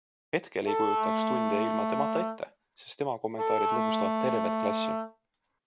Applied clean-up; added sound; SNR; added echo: none; Wind instrument, woodwind instrument; -4 dB; none.